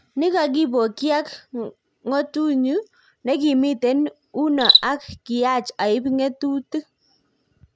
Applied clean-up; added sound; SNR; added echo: none; Cricket; 7 dB; none.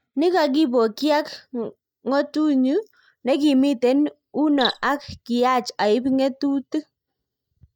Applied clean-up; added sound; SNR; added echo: neural mask model DeepFilterNet 3.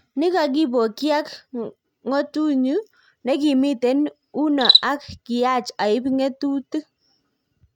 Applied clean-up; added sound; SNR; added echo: neural mask model RNNoise.